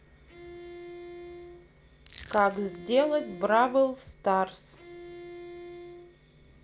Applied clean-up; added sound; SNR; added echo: none; Crushing + Bowed string instrument; 15 dB; none.